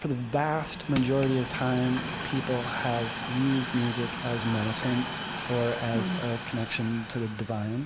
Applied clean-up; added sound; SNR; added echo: none; Train + Crushing; 7 dB; none.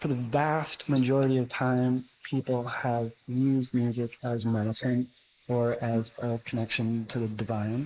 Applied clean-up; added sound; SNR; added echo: neural mask model Resemble Enhance denoiser.